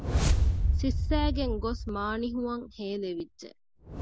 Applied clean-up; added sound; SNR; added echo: none; Whoosh, swoosh, swish; -4 dB; none.